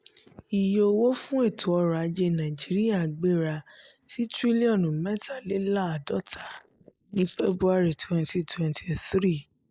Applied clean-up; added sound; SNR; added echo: neural mask model Resemble Enhance denoiser.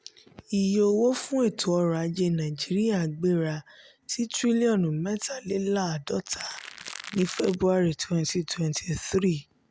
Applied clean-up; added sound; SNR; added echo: none; Crackle; 14 dB; none.